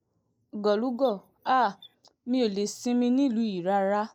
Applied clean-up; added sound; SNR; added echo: neural mask model Resemble Enhance denoiser.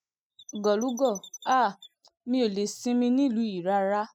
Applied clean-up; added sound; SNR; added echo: classical method spectral subtraction.